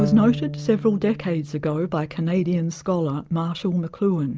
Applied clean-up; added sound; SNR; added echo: none; Bowed string instrument; 11 dB; none.